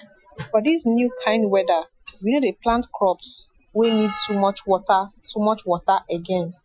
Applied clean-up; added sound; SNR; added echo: classical method Wiener filter.